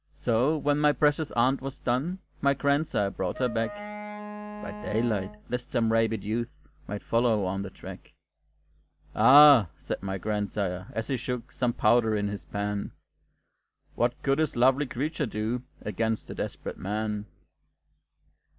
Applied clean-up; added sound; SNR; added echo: none; Wind instrument, woodwind instrument; 11 dB; none.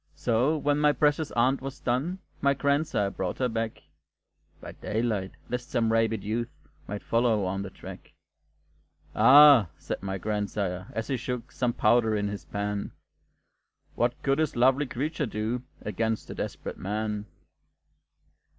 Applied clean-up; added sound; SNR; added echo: none; none; none; none.